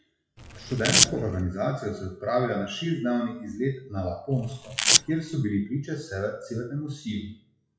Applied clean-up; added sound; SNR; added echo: classical method WPE with log-MMSE.